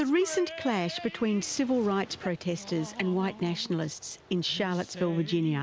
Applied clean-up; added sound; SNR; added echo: none; none; none; none.